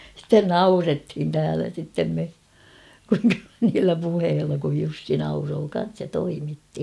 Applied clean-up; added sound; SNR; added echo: none; none; none; none.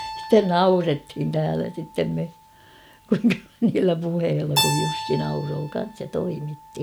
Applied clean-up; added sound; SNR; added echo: none; Keyboard (musical); 10 dB; none.